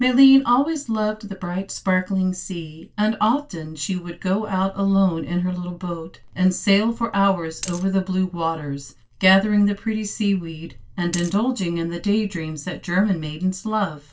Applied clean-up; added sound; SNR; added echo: neural separator model SepFormer DNS4.